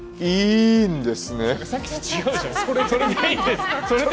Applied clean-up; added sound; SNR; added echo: none; none; none; none.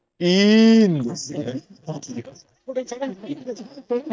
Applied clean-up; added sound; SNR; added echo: neural mask model DeepFilterNet 3.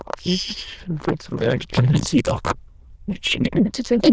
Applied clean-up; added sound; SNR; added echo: neural diffusion model UNIVERSE++.